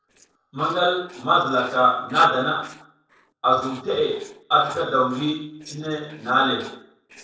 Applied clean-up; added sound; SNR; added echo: neural separator model SepFormer DNS4.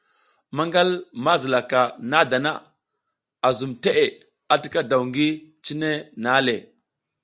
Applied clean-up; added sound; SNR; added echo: none; none; none; none.